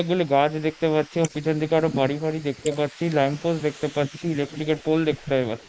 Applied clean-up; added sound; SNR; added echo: neural mask model Resemble Enhance denoiser.